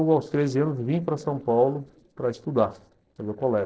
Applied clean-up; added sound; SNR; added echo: neural separator model SepFormer DNS4.